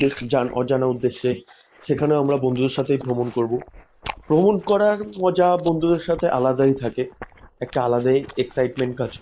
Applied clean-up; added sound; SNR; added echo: neural mask model Resemble Enhance denoiser.